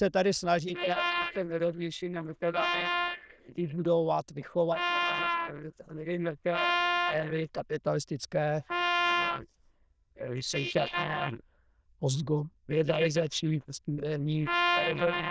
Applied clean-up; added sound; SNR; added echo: neural diffusion model UNIVERSE++.